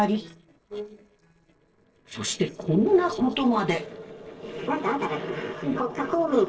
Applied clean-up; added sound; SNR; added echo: neural separator model SepFormer DNS4.